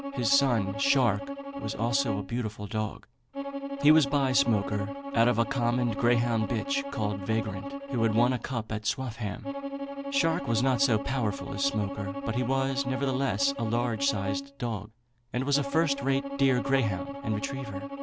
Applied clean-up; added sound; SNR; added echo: none; Bowed string instrument; 7 dB; none.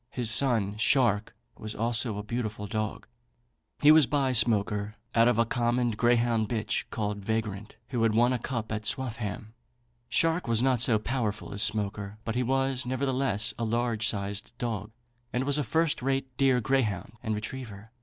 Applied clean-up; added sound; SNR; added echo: none; none; none; none.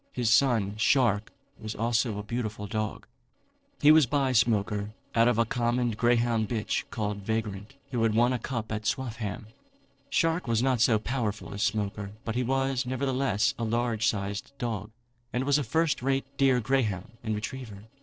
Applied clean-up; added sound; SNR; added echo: neural separator model SepFormer DNS4.